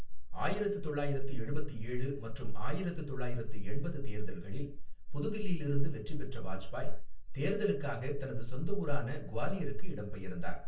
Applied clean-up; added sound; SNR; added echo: none; none; none; reverberation time 0.3 s.